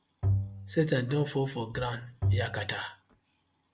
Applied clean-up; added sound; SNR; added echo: none; Bowed string instrument; 0 dB; none.